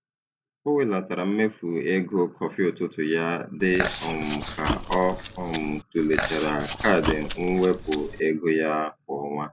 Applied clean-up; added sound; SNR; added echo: none; Chewing, mastication; 5 dB; none.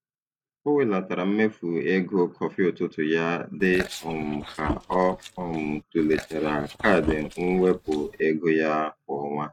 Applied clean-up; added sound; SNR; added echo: neural mask model RNNoise.